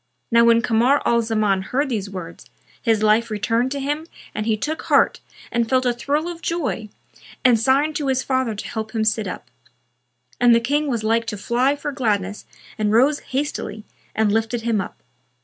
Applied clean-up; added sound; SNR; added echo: none; none; none; none.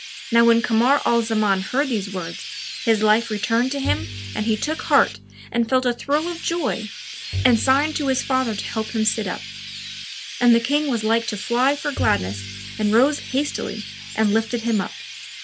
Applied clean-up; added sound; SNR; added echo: none; Chirp, tweet + Bowed string instrument; 11 dB; none.